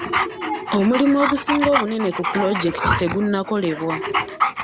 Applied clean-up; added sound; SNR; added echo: none; Dog; 3 dB; none.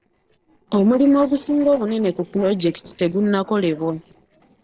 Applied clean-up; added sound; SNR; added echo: neural separator model SepFormer DNS4.